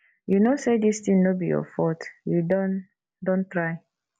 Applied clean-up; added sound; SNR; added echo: none; none; none; none.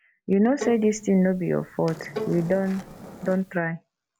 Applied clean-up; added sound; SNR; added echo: none; Bowed string instrument + Skateboard; 13 dB; none.